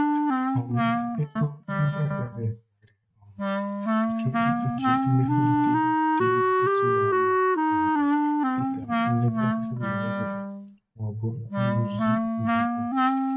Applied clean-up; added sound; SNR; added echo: neural mask model RNNoise.